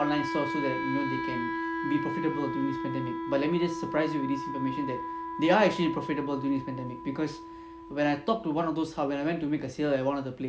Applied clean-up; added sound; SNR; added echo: none; Wind instrument, woodwind instrument; 6 dB; none.